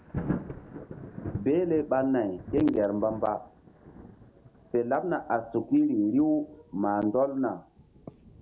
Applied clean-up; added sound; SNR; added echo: none; Thunder; 13 dB; none.